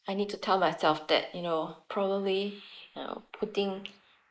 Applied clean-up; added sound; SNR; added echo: neural mask model Resemble Enhance denoiser.